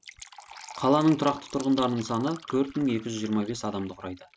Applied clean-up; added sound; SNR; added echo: none; Fill (with liquid); 18 dB; none.